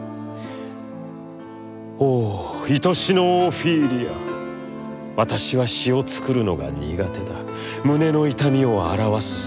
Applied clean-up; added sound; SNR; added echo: none; none; none; none.